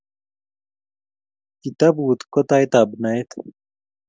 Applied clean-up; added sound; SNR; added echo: none; none; none; none.